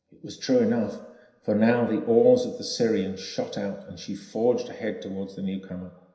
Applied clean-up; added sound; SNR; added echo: none; none; none; reverberation time 0.9 s.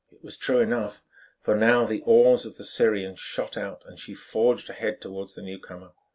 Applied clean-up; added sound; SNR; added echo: none; none; none; none.